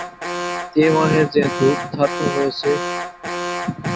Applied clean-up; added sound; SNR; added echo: none; Alarm; 6 dB; none.